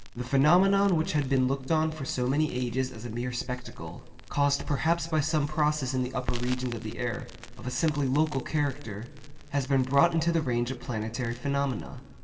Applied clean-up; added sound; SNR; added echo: none; Crackle; 12 dB; reverberation time 2.7 s.